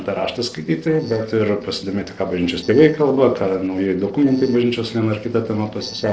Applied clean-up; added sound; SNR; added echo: neural separator model SepFormer DNS4.